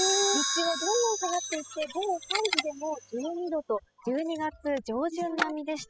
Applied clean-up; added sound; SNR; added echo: classical method spectral subtraction.